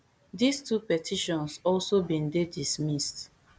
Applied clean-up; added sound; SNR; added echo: none; none; none; none.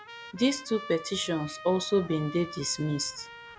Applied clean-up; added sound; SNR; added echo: none; Trumpet; 15 dB; none.